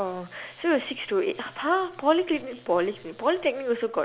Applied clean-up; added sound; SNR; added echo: none; none; none; none.